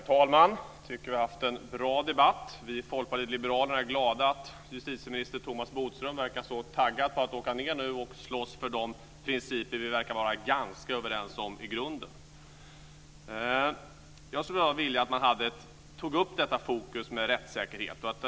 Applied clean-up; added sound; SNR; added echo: none; none; none; none.